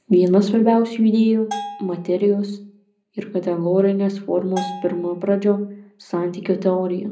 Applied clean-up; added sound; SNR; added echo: none; Bell; 15 dB; reverberation time 0.5 s.